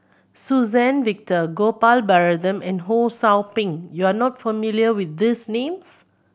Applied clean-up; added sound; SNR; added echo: none; none; none; none.